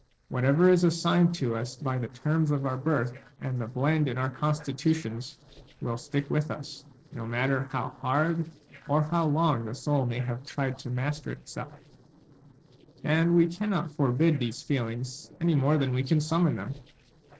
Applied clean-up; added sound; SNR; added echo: neural separator model SepFormer DNS4.